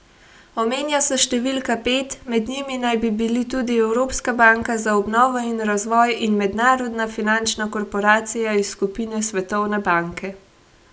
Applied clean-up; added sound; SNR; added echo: none; none; none; none.